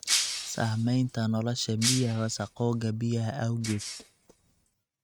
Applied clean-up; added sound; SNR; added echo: neural mask model RNNoise.